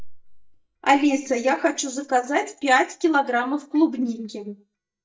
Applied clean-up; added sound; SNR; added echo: neural mask model DeepFilterNet 3.